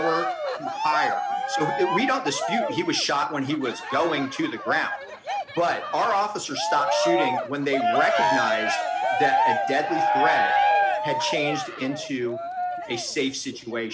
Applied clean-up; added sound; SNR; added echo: none; Cheering; -1 dB; none.